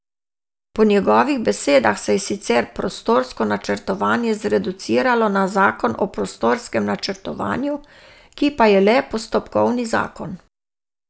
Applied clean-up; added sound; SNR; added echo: none; none; none; none.